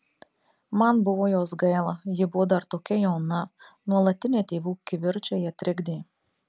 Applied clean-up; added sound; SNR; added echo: none; none; none; none.